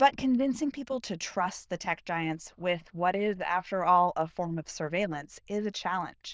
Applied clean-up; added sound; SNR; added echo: neural diffusion model UNIVERSE++.